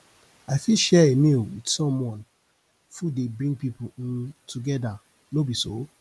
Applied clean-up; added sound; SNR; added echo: none; none; none; none.